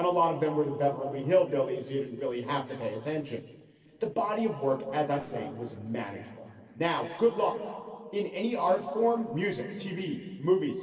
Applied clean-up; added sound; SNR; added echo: neural separator model SepFormer DNS4.